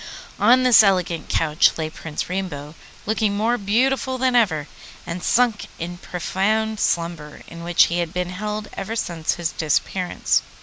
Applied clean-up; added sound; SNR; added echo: none; none; none; none.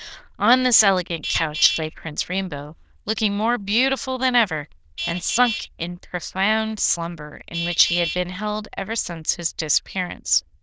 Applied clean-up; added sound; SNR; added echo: neural diffusion model UNIVERSE++.